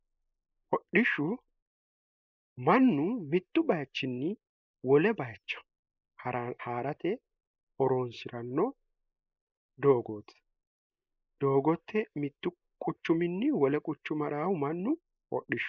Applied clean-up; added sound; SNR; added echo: neural mask model Resemble Enhance denoiser.